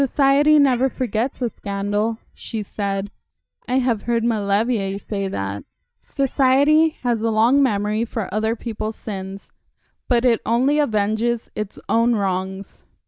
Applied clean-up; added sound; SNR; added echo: neural mask model DeepFilterNet 3.